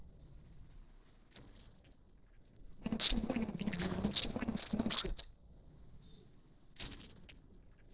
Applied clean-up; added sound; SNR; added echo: neural separator model SepFormer DNS4.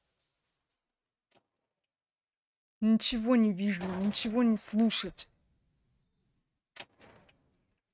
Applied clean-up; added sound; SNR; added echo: neural mask model RNNoise.